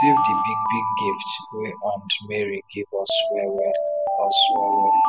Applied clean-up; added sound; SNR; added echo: none; Alarm; -4 dB; none.